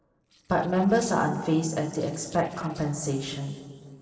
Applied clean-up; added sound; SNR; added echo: neural separator model SepFormer DNS4.